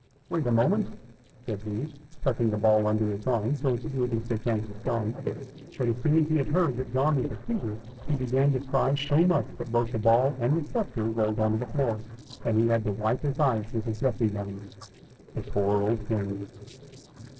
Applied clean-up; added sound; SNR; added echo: neural separator model SepFormer DNS4.